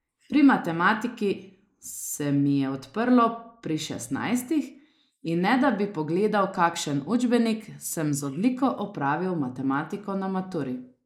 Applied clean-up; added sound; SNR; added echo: neural mask model Resemble Enhance denoiser.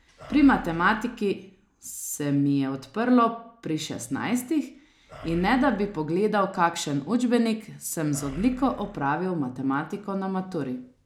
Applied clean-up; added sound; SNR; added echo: none; Animal; 17 dB; none.